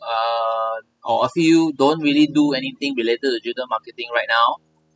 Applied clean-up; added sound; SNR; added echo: classical method spectral subtraction.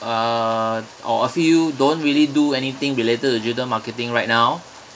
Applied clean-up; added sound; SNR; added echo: none; none; none; none.